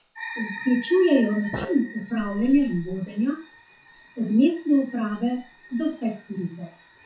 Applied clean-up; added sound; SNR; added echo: classical method WPE with log-MMSE.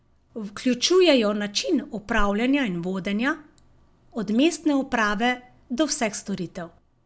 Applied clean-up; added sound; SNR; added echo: none; none; none; none.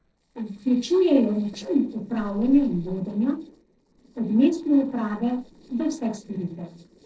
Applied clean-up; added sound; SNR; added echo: neural separator model SepFormer DNS4.